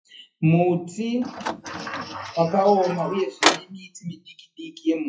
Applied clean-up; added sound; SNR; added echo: classical method WPE with log-MMSE.